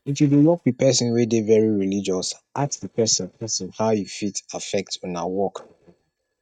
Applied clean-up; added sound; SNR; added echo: neural mask model DeepFilterNet 3.